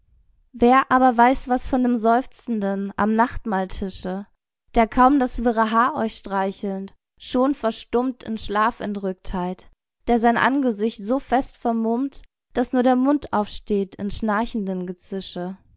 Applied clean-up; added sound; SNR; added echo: none; none; none; none.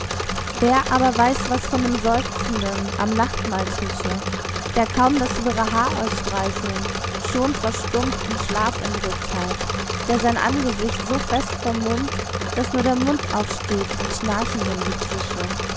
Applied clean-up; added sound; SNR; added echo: none; Engine / Mechanisms; 2 dB; none.